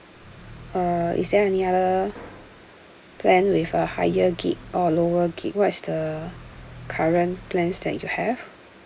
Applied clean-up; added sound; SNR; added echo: none; Car; 20 dB; none.